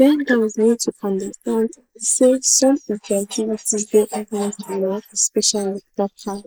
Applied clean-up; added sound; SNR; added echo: neural mask model Resemble Enhance denoiser.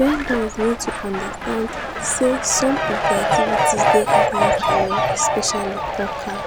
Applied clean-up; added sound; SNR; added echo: none; Fowl; -3 dB; none.